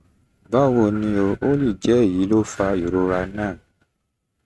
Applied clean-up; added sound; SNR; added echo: neural mask model RNNoise.